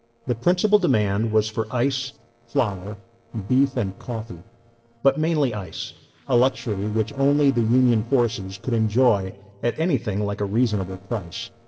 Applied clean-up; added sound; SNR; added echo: neural separator model SepFormer DNS4.